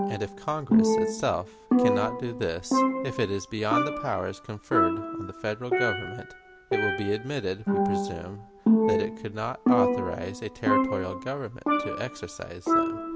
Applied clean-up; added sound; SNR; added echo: none; Percussion; -5 dB; none.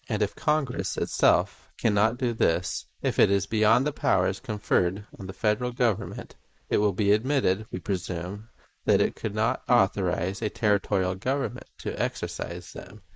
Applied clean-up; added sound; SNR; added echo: neural mask model Resemble Enhance denoiser.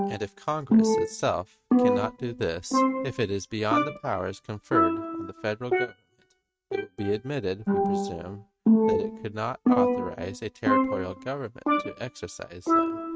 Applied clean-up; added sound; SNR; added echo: neural mask model RNNoise.